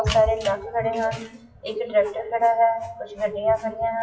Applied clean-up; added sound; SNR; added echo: classical method WPE with log-MMSE.